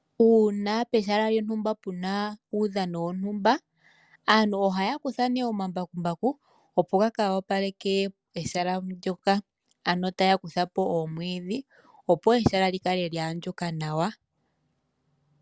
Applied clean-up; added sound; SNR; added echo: none; none; none; none.